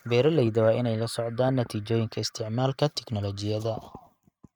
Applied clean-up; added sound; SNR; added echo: neural mask model RNNoise.